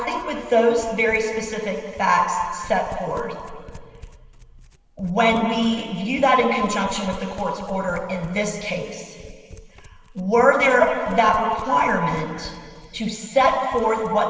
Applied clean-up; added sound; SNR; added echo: none; Domestic sounds, home sounds; 20 dB; reverberation time 2.5 s.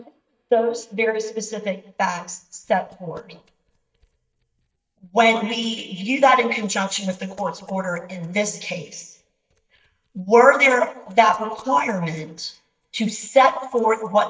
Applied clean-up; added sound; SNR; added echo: neural mask model DeepFilterNet 3.